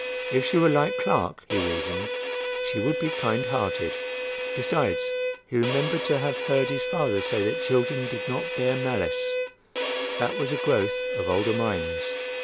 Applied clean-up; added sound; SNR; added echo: none; Bowed string instrument; 2 dB; none.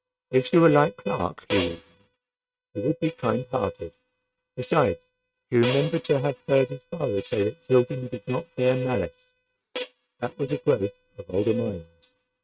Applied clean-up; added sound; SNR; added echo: neural mask model RNNoise.